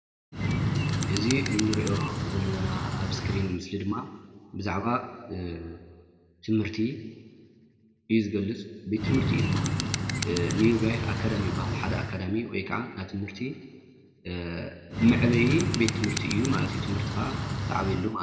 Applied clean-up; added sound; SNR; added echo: none; Bird; -1 dB; reverberation time 1.7 s.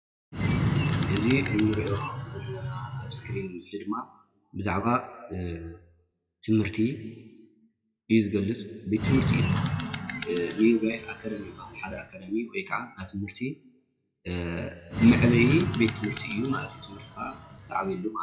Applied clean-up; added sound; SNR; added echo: classical method WPE with log-MMSE.